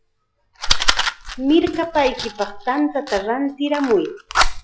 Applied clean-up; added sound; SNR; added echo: classical method log-MMSE.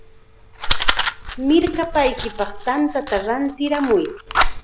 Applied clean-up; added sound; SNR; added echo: none; Fire; 1 dB; none.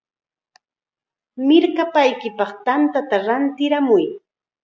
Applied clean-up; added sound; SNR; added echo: none; none; none; none.